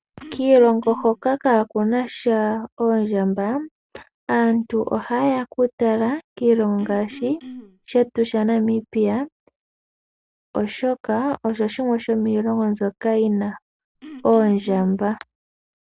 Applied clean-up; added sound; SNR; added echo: none; Cough; 18 dB; none.